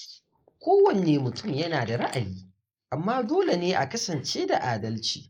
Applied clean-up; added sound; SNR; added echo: neural mask model Resemble Enhance denoiser.